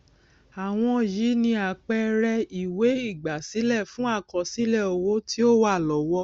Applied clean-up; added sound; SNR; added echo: none; none; none; none.